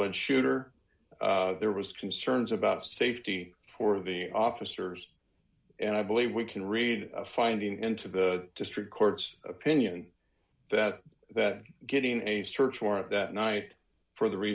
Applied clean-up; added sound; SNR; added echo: none; none; none; none.